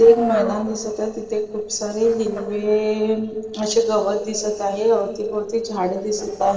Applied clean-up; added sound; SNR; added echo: neural separator model SepFormer DNS4.